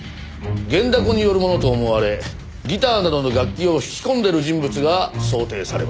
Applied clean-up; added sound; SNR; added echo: none; none; none; none.